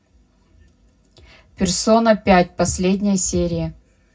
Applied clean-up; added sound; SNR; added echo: none; none; none; reverberation time 0.4 s.